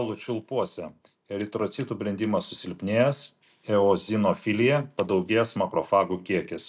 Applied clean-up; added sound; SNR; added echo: none; Scissors; 20 dB; none.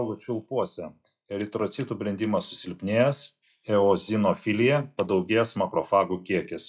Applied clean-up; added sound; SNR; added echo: classical method log-MMSE.